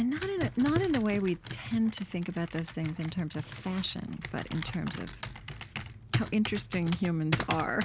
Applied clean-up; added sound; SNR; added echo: none; Computer keyboard; 7 dB; none.